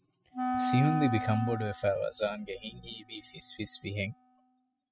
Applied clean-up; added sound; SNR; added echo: classical method spectral subtraction.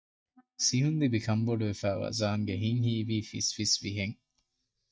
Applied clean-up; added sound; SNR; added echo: neural mask model DeepFilterNet 3.